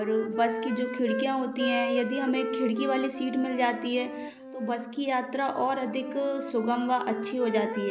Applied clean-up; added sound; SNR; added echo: none; Wind instrument, woodwind instrument; 7 dB; none.